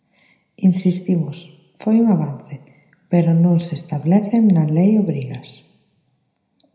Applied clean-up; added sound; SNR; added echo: none; none; none; reverberation time 0.8 s.